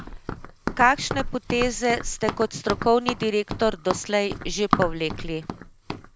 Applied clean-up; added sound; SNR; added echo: none; Run; 6 dB; none.